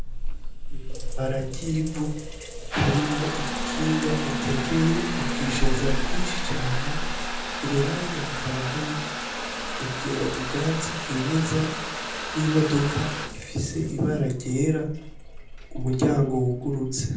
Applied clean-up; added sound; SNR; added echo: none; Trickle, dribble / Bathtub (filling or washing) / Water tap, faucet; 1 dB; reverberation time 0.6 s.